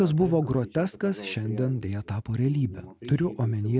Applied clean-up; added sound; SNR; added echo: none; none; none; none.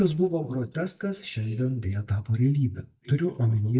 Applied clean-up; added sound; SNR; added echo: neural mask model DeepFilterNet 3.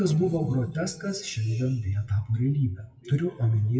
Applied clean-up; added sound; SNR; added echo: classical method WPE with log-MMSE.